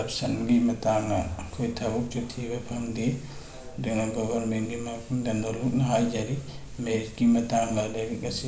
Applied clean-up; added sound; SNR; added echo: none; none; none; none.